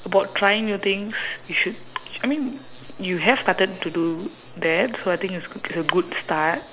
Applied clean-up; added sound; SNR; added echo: none; none; none; none.